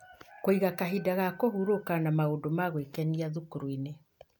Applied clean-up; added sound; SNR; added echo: none; none; none; none.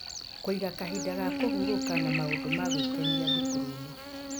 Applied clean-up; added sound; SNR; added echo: none; Buzz; -4 dB; none.